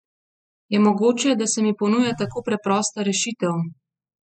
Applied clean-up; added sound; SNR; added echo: classical method spectral subtraction.